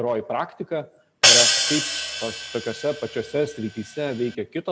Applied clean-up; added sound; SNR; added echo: none; Hi-hat; -5 dB; none.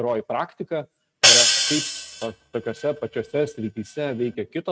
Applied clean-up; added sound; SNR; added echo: neural mask model RNNoise.